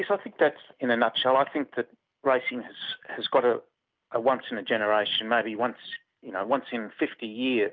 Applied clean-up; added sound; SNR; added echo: none; none; none; none.